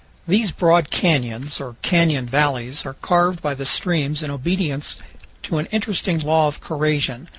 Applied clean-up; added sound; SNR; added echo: none; none; none; none.